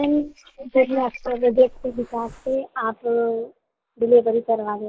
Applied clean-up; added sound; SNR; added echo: neural mask model Resemble Enhance denoiser.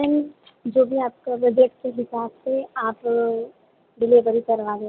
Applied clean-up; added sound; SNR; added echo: none; none; none; none.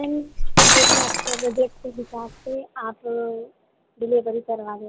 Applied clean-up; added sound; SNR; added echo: none; Shatter; -4 dB; none.